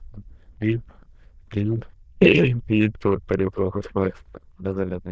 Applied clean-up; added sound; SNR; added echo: neural diffusion model UNIVERSE++.